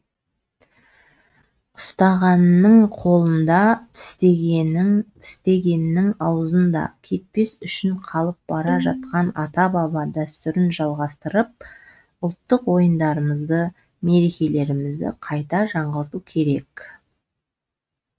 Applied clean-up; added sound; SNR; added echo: neural mask model RNNoise.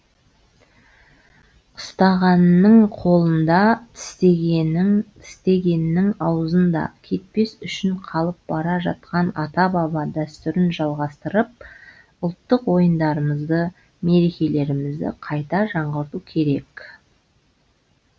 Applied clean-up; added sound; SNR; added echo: none; none; none; none.